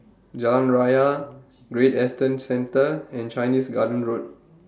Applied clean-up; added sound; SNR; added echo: none; none; none; none.